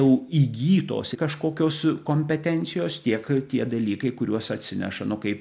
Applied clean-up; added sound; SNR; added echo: none; none; none; none.